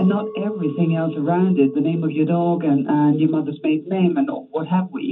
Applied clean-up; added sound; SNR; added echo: none; Chink, clink; 16 dB; reverberation time 0.3 s.